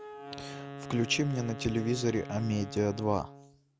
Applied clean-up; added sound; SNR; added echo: none; Wind instrument, woodwind instrument; 12 dB; none.